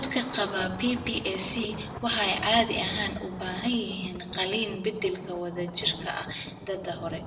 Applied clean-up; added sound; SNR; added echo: none; Thunder; 11 dB; reverberation time 0.6 s.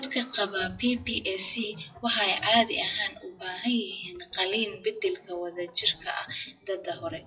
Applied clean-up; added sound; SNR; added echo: classical method WPE with log-MMSE.